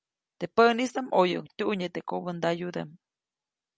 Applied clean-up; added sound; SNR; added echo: none; none; none; none.